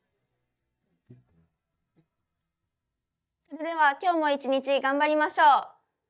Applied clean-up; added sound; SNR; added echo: neural mask model DeepFilterNet 3.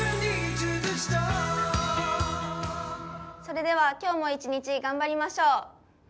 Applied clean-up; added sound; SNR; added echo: none; none; none; none.